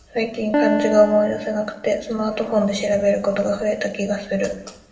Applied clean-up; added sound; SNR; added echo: none; Piano; 7 dB; reverberation time 0.8 s.